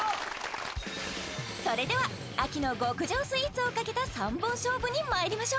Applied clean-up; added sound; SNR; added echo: none; none; none; none.